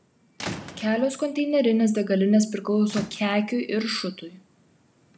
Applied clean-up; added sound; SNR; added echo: none; Squeak / Rattle / Slam; 17 dB; none.